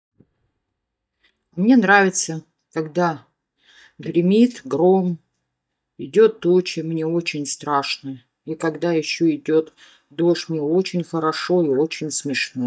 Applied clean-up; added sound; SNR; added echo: neural mask model DeepFilterNet 3.